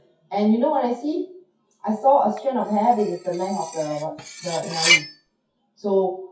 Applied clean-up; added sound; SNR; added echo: classical method WPE with log-MMSE.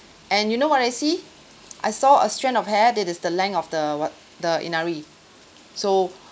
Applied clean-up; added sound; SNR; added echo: none; none; none; none.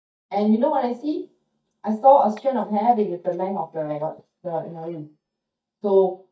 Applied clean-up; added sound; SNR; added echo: neural mask model DeepFilterNet 3.